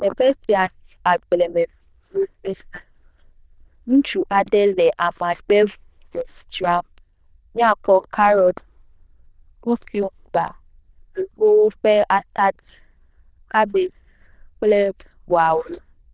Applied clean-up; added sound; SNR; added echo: neural diffusion model UNIVERSE++.